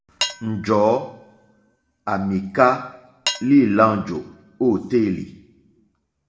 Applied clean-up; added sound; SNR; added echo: none; Cutlery, silverware / Dishes, pots, and pans; 13 dB; reverberation time 0.6 s.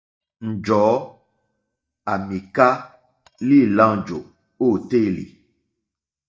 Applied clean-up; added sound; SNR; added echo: neural mask model DeepFilterNet 3.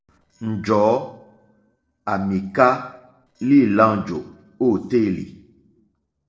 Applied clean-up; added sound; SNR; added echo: neural separator model SepFormer DNS4.